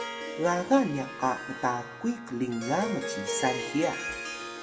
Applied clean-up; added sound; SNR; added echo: none; Harp; 7 dB; reverberation time 1.2 s.